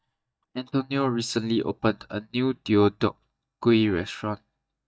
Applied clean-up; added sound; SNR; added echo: neural mask model DeepFilterNet 3.